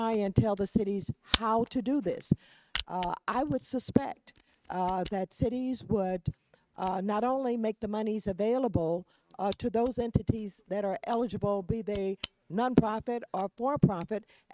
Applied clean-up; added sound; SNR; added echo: neural mask model RNNoise.